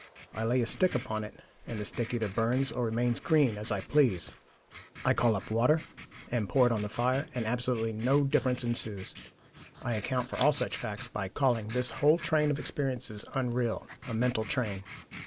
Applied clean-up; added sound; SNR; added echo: neural mask model Resemble Enhance denoiser.